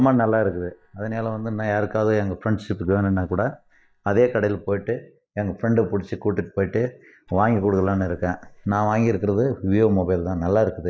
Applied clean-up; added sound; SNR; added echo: neural mask model DeepFilterNet 3.